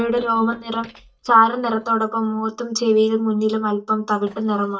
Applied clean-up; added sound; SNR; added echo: neural mask model DeepFilterNet 3.